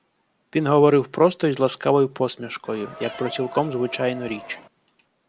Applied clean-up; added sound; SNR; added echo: none; Crowd; 15 dB; none.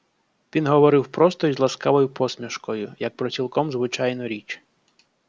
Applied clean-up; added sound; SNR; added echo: none; none; none; none.